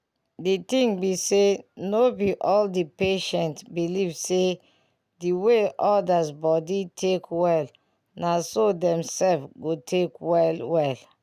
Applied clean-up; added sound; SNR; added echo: none; none; none; none.